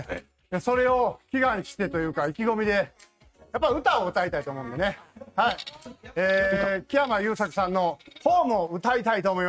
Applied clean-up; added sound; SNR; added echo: neural mask model RNNoise.